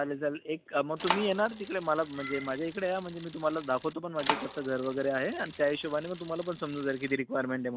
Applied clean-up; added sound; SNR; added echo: none; Bicycle; 9 dB; none.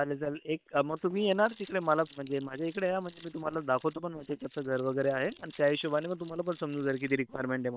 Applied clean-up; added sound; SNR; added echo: neural separator model SepFormer WHAM!.